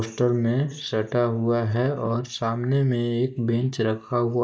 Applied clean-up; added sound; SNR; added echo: neural mask model DeepFilterNet 3.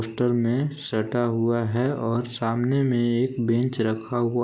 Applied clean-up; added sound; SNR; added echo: none; none; none; none.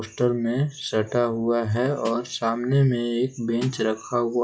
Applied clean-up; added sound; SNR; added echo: classical method WPE with log-MMSE.